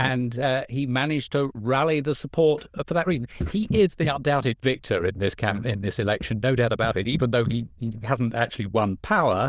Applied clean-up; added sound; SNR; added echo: neural diffusion model UNIVERSE++.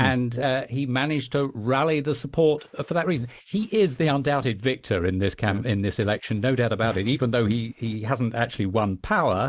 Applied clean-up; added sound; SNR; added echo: neural mask model Resemble Enhance denoiser.